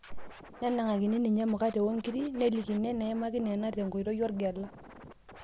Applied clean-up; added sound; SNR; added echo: none; Scratching (performance technique); 20 dB; none.